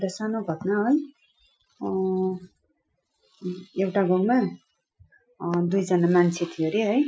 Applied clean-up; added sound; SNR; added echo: classical method Wiener filter.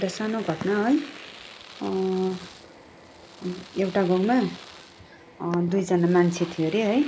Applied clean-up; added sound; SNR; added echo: none; Domestic sounds, home sounds; 19 dB; none.